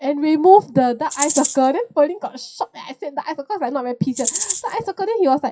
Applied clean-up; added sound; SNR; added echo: classical method WPE with log-MMSE.